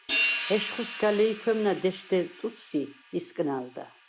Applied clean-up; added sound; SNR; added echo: none; Hi-hat; 6 dB; none.